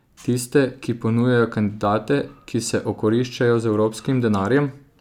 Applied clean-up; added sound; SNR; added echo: none; none; none; none.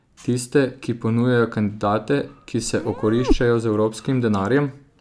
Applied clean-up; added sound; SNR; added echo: none; Meow; 3 dB; none.